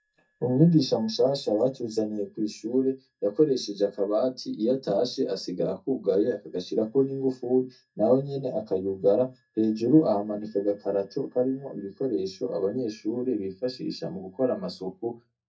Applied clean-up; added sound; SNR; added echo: neural mask model DeepFilterNet 3.